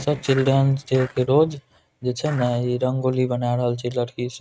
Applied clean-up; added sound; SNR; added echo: neural mask model RNNoise.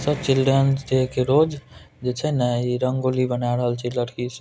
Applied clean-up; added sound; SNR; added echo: none; none; none; none.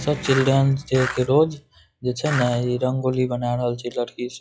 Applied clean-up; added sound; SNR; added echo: classical method log-MMSE.